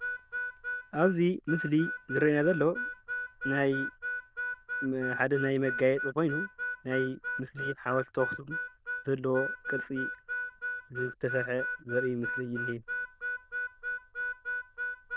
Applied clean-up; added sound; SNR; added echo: neural diffusion model UNIVERSE++.